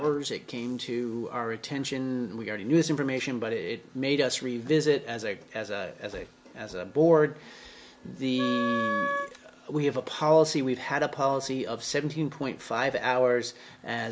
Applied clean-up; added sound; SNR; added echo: none; Wind instrument, woodwind instrument; 3 dB; none.